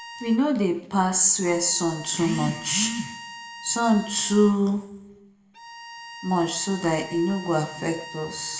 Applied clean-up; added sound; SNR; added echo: none; Bowed string instrument; 16 dB; reverberation time 0.7 s.